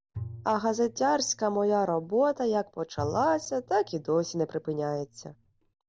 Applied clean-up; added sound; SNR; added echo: none; Bowed string instrument; 17 dB; none.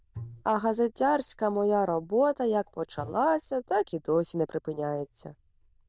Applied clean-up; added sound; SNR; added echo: neural diffusion model UNIVERSE++.